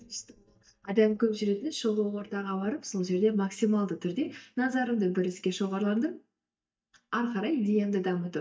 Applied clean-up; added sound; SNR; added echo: neural mask model DeepFilterNet 3.